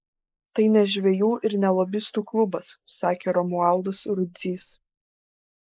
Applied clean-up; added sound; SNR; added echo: neural mask model Resemble Enhance denoiser.